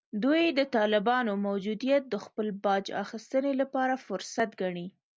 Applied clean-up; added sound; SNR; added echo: none; none; none; none.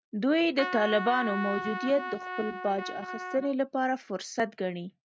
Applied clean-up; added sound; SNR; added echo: neural mask model RNNoise.